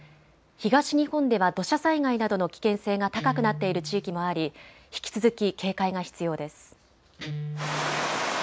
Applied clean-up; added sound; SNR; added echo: none; Guitar; 14 dB; none.